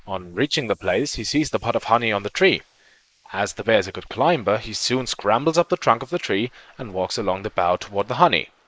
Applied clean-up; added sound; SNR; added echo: neural mask model Resemble Enhance denoiser.